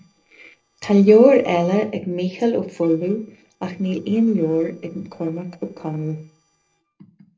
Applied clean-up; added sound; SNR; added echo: neural separator model SepFormer DNS4.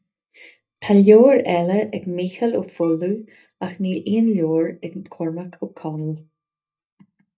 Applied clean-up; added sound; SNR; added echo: neural mask model DeepFilterNet 3.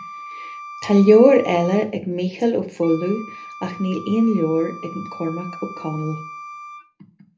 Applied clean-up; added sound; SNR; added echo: none; Wind instrument, woodwind instrument; 16 dB; reverberation time 0.3 s.